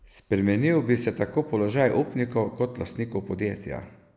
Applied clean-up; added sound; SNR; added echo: none; none; none; none.